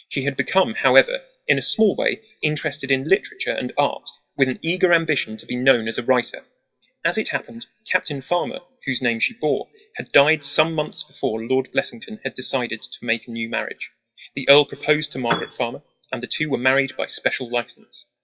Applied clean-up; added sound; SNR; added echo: classical method WPE with log-MMSE.